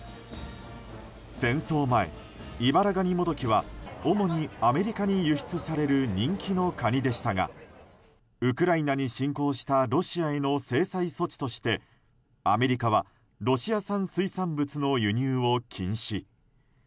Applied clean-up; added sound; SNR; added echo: none; none; none; none.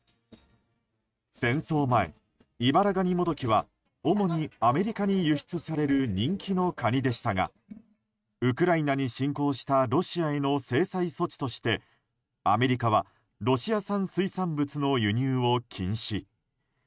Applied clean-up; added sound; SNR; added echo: neural mask model RNNoise.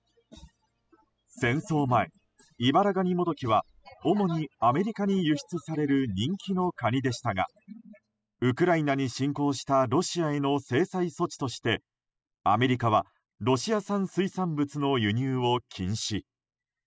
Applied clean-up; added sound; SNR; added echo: classical method spectral subtraction.